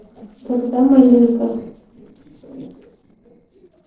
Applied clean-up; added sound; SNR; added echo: neural separator model SepFormer DNS4.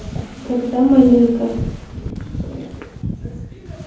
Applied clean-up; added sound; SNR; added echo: none; Wind / Ocean; 10 dB; reverberation time 0.7 s.